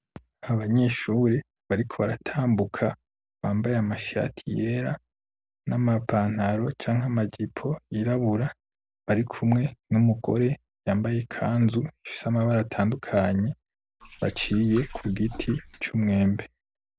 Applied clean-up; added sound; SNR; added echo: none; Liquid; 15 dB; none.